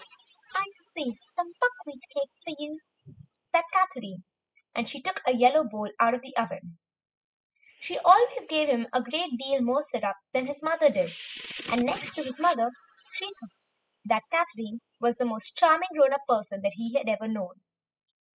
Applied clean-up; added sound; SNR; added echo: classical method spectral subtraction.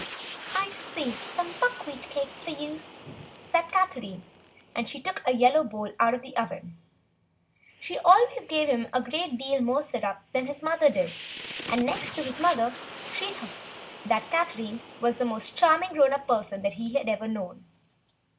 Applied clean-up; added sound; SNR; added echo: none; Fire; 16 dB; none.